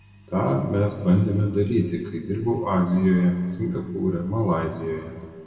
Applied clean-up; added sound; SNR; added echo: none; none; none; reverberation time 1.9 s.